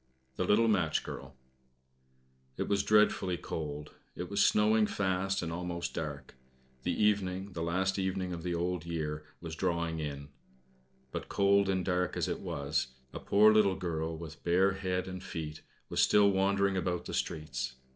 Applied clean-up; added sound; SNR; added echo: neural separator model SepFormer DNS4.